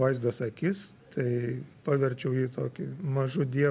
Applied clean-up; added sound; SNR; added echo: none; none; none; none.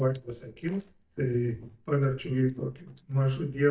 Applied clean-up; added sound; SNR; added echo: neural mask model DeepFilterNet 3.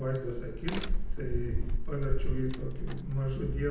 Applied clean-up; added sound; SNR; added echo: none; Crack; -5 dB; reverberation time 0.9 s.